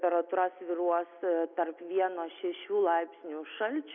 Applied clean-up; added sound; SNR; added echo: none; none; none; none.